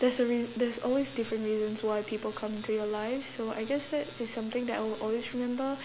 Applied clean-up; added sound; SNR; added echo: none; none; none; none.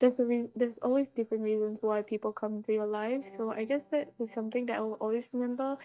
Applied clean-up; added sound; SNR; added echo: neural mask model DeepFilterNet 3.